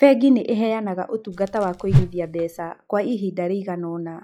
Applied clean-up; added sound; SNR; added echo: classical method log-MMSE.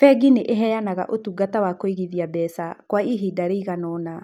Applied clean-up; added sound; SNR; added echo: none; none; none; none.